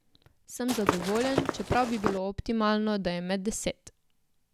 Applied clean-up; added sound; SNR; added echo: none; Walk, footsteps / Run; 1 dB; none.